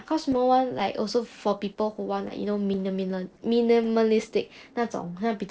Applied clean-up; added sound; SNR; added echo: neural separator model SepFormer DNS4.